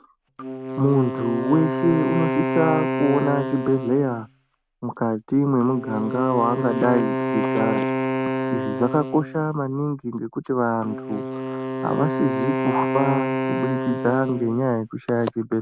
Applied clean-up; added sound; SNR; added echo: none; Wind instrument, woodwind instrument; 3 dB; none.